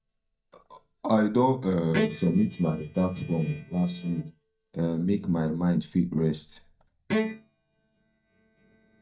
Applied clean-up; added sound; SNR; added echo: neural mask model DeepFilterNet 3.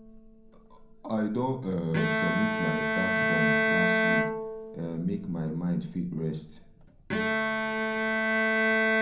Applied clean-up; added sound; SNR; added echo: none; Bowed string instrument; -4 dB; reverberation time 0.5 s.